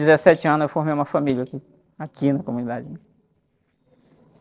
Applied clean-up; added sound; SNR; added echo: neural separator model SepFormer DNS4.